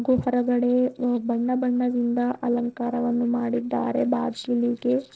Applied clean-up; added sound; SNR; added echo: neural separator model SepFormer DNS4.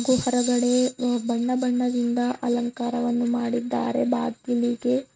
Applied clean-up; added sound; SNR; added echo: neural mask model RNNoise.